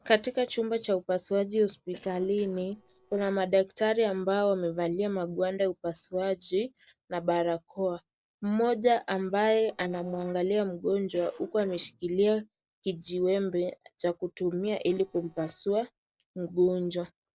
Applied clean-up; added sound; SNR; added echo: neural separator model SepFormer DNS4.